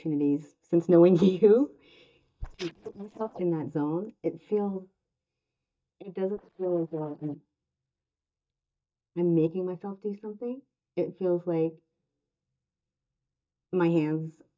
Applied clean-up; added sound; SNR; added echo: neural mask model DeepFilterNet 3.